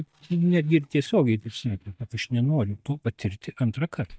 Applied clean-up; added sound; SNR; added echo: neural mask model DeepFilterNet 3.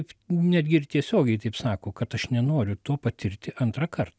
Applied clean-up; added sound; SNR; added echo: none; none; none; none.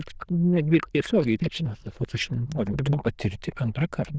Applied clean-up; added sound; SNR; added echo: neural diffusion model UNIVERSE++.